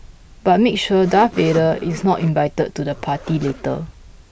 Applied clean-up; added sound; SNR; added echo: none; Zipper (clothing); 17 dB; none.